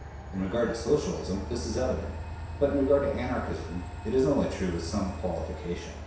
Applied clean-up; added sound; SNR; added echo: none; Train; 8 dB; reverberation time 0.7 s.